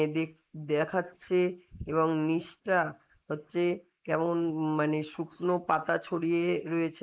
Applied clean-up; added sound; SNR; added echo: neural mask model Resemble Enhance denoiser.